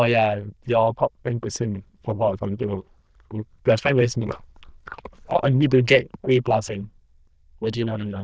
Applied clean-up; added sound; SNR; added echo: neural diffusion model UNIVERSE++.